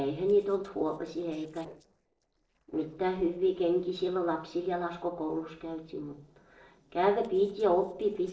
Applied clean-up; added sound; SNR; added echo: neural separator model SepFormer DNS4.